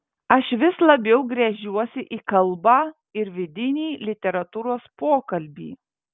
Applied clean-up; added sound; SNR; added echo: none; none; none; none.